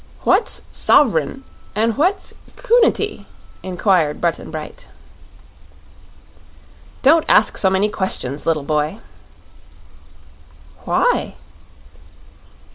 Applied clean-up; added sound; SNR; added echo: none; none; none; none.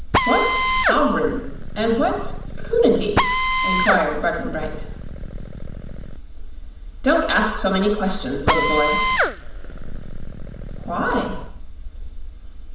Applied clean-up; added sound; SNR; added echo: none; Drill; 2 dB; reverberation time 0.8 s.